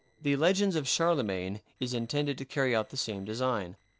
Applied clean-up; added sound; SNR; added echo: neural separator model SepFormer DNS4.